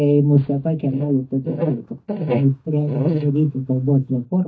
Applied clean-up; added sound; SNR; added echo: neural mask model DeepFilterNet 3.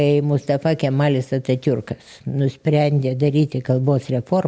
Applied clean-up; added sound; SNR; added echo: none; none; none; none.